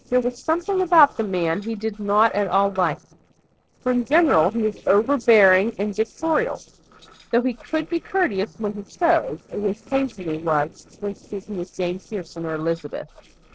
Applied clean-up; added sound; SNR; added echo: neural separator model SepFormer DNS4.